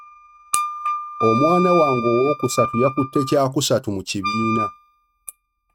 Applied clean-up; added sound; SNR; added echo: neural mask model RNNoise.